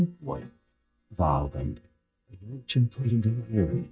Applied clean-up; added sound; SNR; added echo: neural mask model DeepFilterNet 3.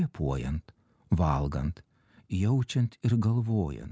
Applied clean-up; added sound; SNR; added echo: none; none; none; none.